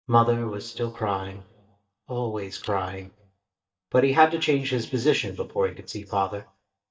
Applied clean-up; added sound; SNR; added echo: neural mask model DeepFilterNet 3.